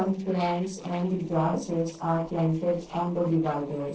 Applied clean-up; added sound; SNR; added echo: neural separator model SepFormer DNS4.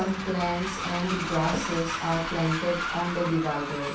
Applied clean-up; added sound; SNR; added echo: none; Train; 5 dB; reverberation time 0.7 s.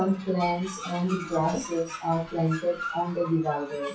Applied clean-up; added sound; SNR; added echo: classical method WPE with log-MMSE.